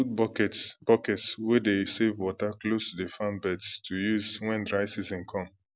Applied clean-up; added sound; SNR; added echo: none; none; none; none.